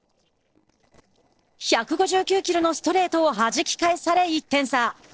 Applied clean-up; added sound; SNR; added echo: neural separator model SepFormer DNS4.